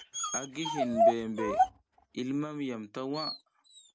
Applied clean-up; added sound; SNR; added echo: none; Dog; -4 dB; none.